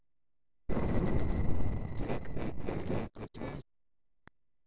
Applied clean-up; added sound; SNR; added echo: neural separator model SepFormer DNS4.